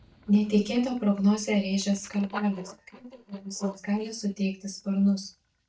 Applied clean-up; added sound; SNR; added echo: neural mask model DeepFilterNet 3.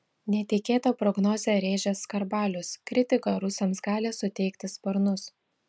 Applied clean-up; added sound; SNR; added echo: none; none; none; none.